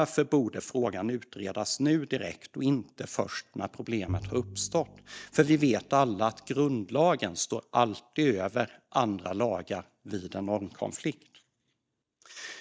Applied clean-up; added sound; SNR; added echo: neural mask model DeepFilterNet 3.